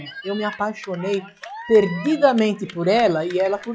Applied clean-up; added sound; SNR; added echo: classical method log-MMSE.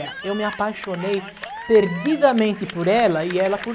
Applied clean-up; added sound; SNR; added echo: none; Cheering / Clapping; 14 dB; none.